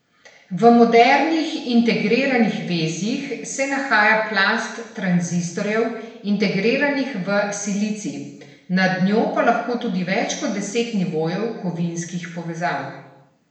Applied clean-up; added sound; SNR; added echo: none; none; none; reverberation time 0.9 s.